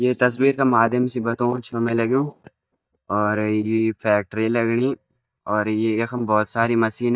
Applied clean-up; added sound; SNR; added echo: neural mask model DeepFilterNet 3.